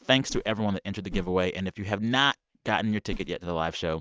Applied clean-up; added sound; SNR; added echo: neural mask model RNNoise.